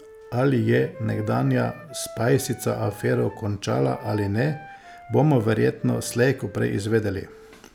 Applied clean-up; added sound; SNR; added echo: none; Wind instrument, woodwind instrument; 20 dB; none.